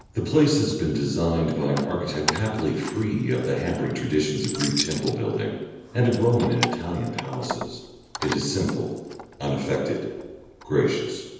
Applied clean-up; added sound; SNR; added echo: none; Keys jangling; 11 dB; reverberation time 1.1 s.